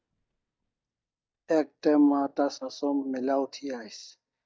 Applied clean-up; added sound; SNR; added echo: neural mask model DeepFilterNet 3.